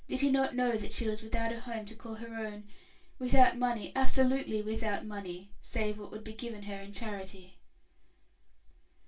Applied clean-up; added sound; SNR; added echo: none; none; none; reverberation time 0.2 s.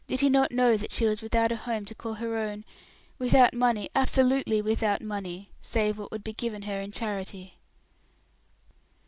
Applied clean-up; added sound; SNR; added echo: none; none; none; none.